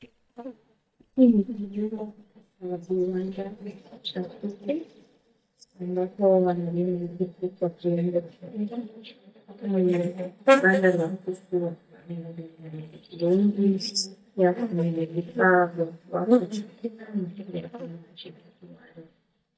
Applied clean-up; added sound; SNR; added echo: neural mask model DeepFilterNet 3.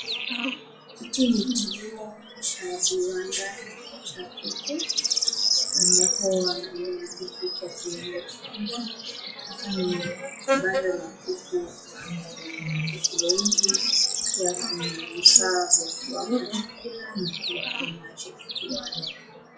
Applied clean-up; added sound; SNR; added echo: classical method WPE with log-MMSE.